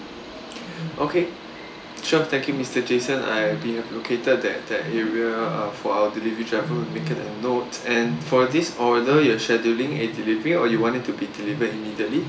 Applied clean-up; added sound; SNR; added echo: none; Wild animals; 14 dB; none.